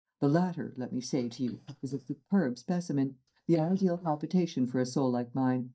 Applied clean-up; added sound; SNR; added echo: neural mask model DeepFilterNet 3.